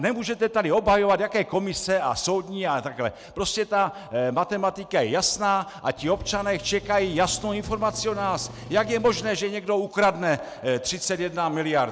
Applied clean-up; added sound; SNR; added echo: none; Engine; 16 dB; none.